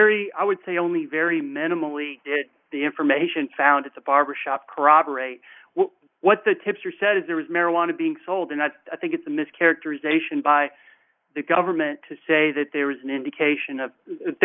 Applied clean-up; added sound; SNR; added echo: neural mask model Resemble Enhance denoiser.